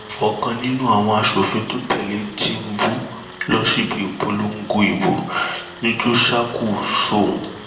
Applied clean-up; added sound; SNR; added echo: none; Tools; 15 dB; reverberation time 0.7 s.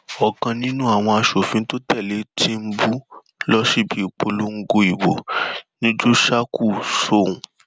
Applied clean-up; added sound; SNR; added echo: none; none; none; none.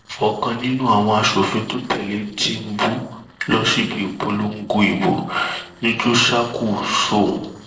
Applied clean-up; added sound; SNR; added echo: neural separator model SepFormer DNS4.